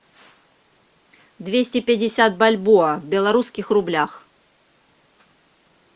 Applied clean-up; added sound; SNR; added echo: none; none; none; none.